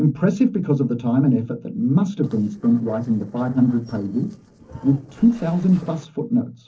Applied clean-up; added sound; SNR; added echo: neural separator model SepFormer DNS4.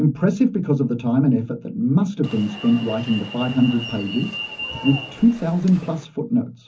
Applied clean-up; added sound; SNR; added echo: none; Alarm; 13 dB; reverberation time 0.3 s.